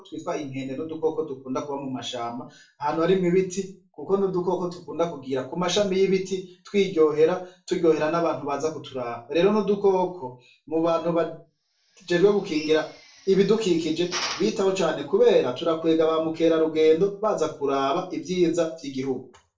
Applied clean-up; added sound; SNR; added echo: neural separator model SepFormer DNS4.